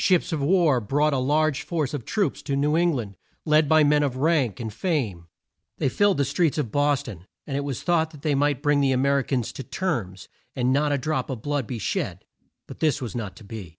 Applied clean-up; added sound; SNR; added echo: none; none; none; none.